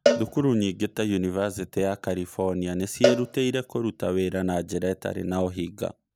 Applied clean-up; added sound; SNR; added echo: none; Cowbell; 4 dB; none.